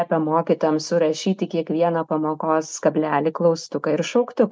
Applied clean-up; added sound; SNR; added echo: none; none; none; none.